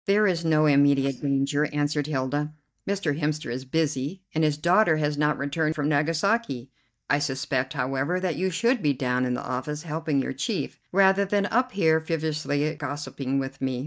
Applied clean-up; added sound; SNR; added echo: neural mask model DeepFilterNet 3.